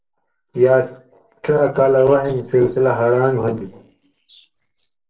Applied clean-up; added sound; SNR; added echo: neural separator model SepFormer DNS4.